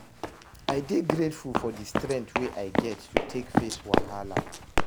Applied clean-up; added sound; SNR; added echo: none; Run; -3 dB; none.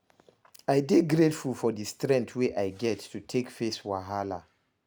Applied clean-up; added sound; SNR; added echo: none; none; none; none.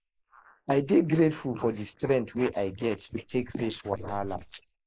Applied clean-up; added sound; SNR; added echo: neural mask model Resemble Enhance denoiser.